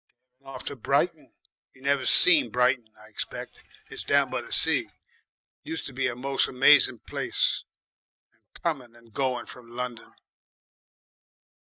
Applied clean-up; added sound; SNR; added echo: neural mask model DeepFilterNet 3.